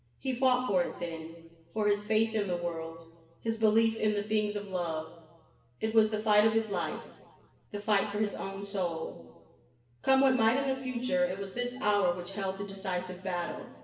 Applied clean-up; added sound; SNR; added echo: none; none; none; reverberation time 1.0 s.